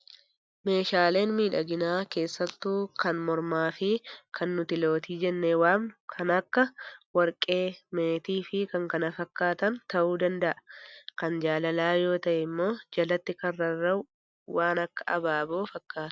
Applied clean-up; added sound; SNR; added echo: none; none; none; none.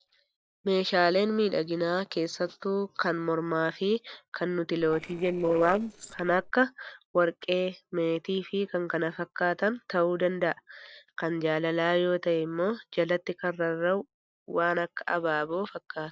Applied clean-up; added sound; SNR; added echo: neural separator model SepFormer DNS4.